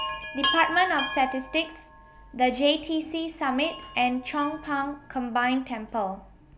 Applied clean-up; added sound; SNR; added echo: none; Chime; 9 dB; none.